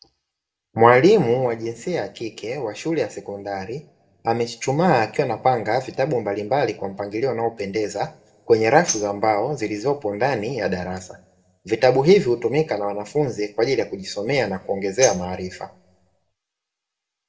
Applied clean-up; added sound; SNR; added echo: none; Tambourine; 11 dB; reverberation time 0.6 s.